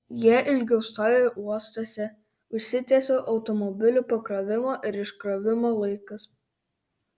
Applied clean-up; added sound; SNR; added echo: none; none; none; none.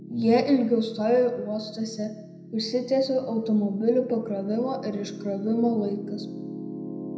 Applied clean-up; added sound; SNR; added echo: none; Piano; 13 dB; reverberation time 0.8 s.